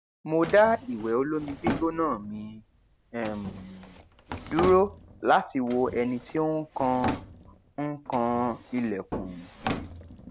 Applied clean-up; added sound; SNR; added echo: none; Drawer open or close; 10 dB; none.